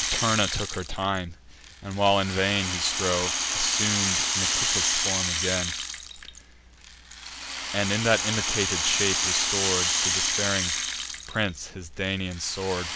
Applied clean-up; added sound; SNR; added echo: none; Rattle (instrument); -1 dB; none.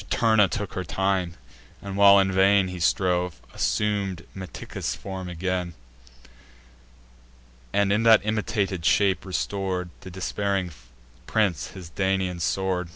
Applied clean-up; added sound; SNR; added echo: none; none; none; none.